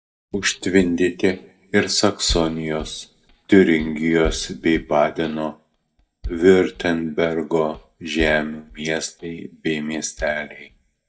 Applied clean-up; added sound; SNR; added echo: neural mask model DeepFilterNet 3.